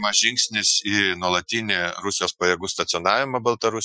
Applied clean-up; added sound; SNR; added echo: classical method Wiener filter.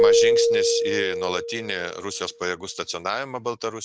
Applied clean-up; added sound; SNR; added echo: none; Keyboard (musical); -5 dB; none.